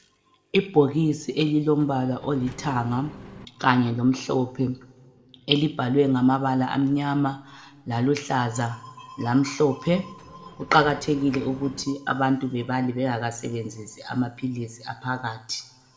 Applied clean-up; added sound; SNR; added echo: none; Engine; 18 dB; reverberation time 1.5 s.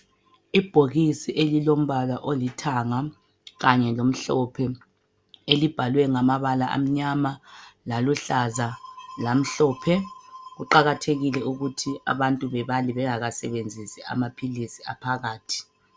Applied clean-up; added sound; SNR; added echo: none; none; none; none.